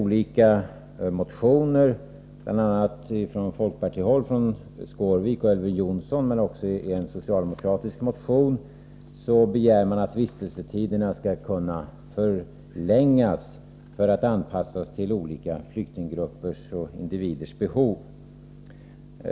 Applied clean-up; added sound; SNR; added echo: none; none; none; none.